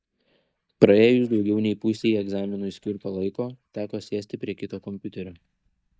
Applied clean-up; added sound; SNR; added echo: neural mask model DeepFilterNet 3.